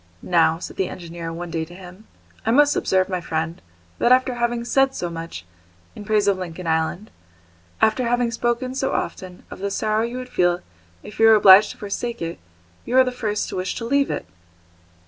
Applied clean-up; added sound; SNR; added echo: none; none; none; none.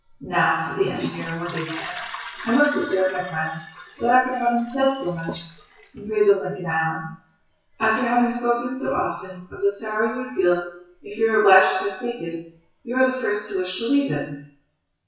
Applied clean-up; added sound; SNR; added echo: classical method WPE with log-MMSE.